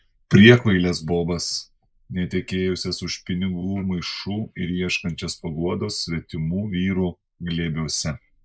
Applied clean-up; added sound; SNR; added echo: neural mask model Resemble Enhance denoiser.